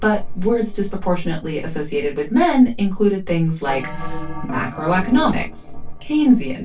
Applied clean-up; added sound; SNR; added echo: neural separator model SepFormer DNS4.